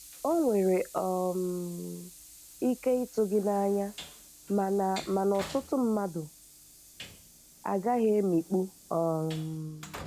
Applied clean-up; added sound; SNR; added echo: none; Train; 18 dB; none.